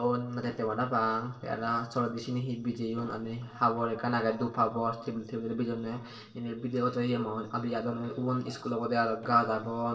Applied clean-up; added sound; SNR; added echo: neural separator model SepFormer DNS4.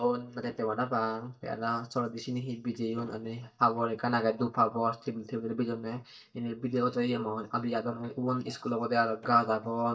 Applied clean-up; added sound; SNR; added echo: neural mask model DeepFilterNet 3.